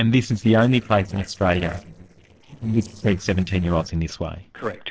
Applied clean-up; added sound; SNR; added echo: neural separator model SepFormer DNS4.